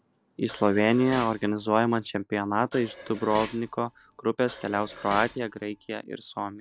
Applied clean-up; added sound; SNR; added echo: none; Dishes, pots, and pans; 16 dB; none.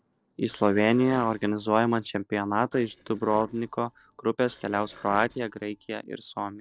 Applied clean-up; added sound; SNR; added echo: neural separator model SepFormer DNS4.